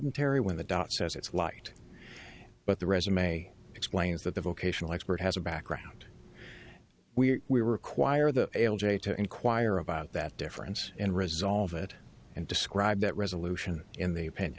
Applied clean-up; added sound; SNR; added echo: none; none; none; none.